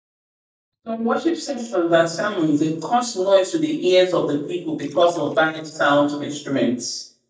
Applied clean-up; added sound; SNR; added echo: neural mask model DeepFilterNet 3.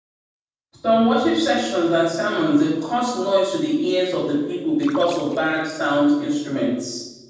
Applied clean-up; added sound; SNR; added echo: neural separator model SepFormer DNS4.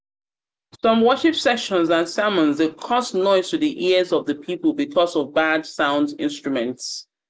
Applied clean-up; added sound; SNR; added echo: none; none; none; none.